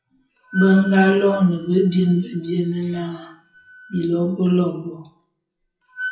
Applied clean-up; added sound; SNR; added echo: classical method WPE with log-MMSE.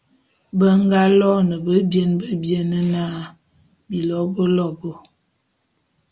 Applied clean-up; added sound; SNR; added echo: none; none; none; none.